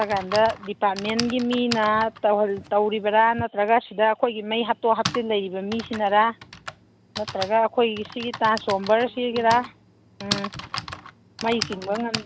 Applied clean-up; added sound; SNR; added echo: none; Typing; 12 dB; none.